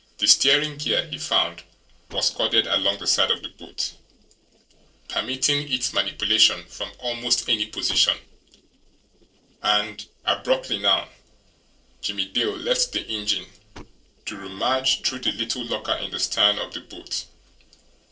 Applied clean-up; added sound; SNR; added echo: neural separator model SepFormer DNS4.